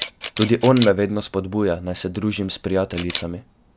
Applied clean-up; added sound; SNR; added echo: none; Camera; 14 dB; none.